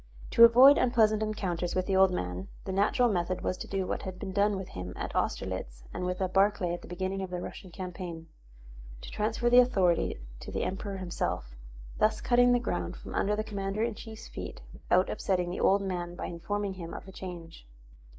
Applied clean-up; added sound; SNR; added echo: neural mask model DeepFilterNet 3.